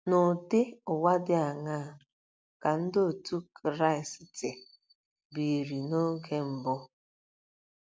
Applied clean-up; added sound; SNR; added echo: none; none; none; none.